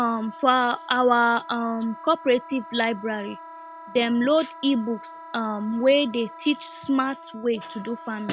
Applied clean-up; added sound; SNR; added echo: none; Wind instrument, woodwind instrument; 17 dB; none.